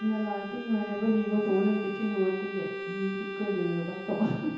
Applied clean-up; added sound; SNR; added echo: none; Bowed string instrument; 9 dB; reverberation time 1.0 s.